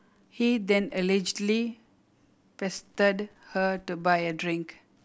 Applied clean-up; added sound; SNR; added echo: none; none; none; none.